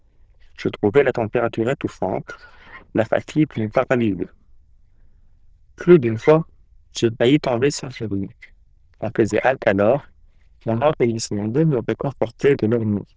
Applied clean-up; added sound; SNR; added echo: neural diffusion model UNIVERSE++.